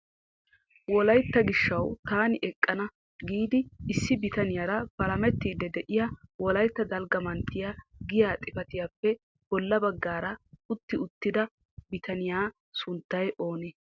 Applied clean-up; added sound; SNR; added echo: none; none; none; none.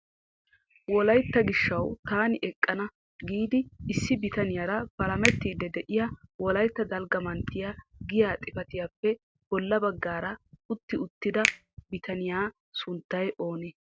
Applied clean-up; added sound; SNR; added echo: none; Finger snapping; 7 dB; none.